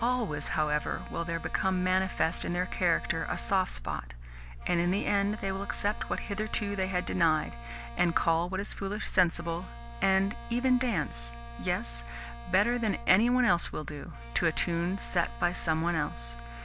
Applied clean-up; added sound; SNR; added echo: none; Bowed string instrument; 18 dB; none.